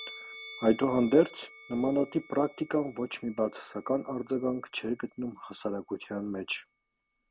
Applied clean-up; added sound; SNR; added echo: none; Musical instrument; 19 dB; none.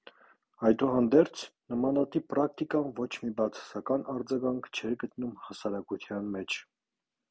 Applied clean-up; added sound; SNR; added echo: none; none; none; none.